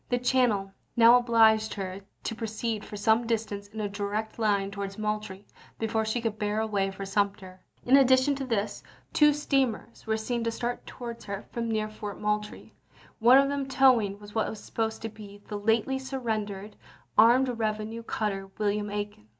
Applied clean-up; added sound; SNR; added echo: none; none; none; none.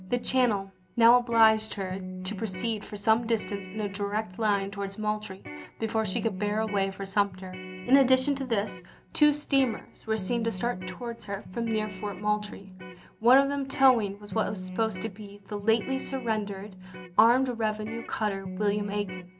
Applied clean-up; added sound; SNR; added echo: none; Electric guitar; 12 dB; none.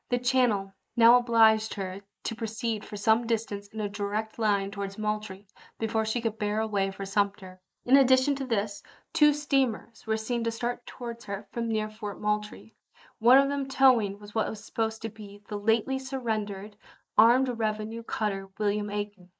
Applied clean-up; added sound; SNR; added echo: neural mask model Resemble Enhance denoiser.